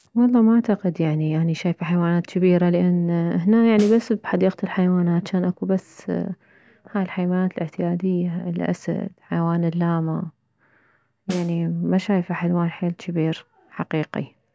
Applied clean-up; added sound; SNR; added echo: none; Snare drum; 19 dB; none.